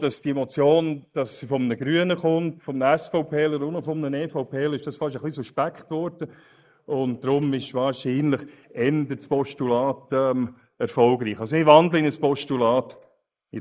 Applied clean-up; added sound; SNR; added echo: neural mask model Resemble Enhance denoiser.